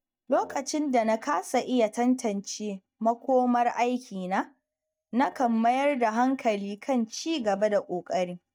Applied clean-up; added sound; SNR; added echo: neural mask model DeepFilterNet 3.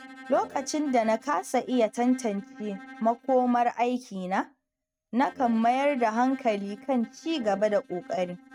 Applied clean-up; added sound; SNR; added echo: neural mask model RNNoise.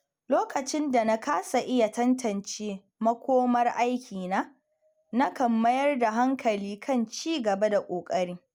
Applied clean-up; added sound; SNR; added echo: none; none; none; none.